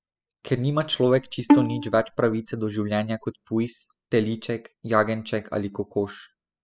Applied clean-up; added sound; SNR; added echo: classical method spectral subtraction.